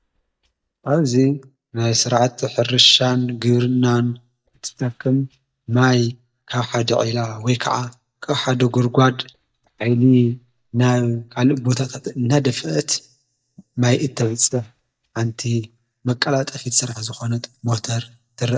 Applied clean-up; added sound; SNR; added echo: neural mask model DeepFilterNet 3.